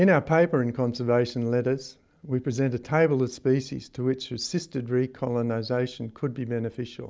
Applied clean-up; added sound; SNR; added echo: none; none; none; none.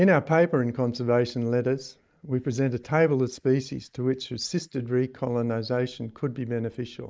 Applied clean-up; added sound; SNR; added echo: neural mask model Resemble Enhance denoiser.